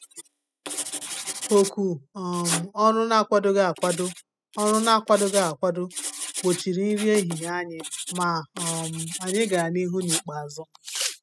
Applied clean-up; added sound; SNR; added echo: classical method spectral subtraction.